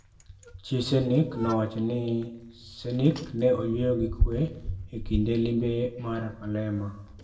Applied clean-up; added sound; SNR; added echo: none; Bicycle; 7 dB; reverberation time 0.6 s.